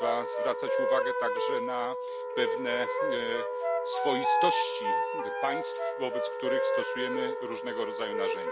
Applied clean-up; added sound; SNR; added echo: none; Wind instrument, woodwind instrument + Wind instrument, woodwind instrument; -5 dB; none.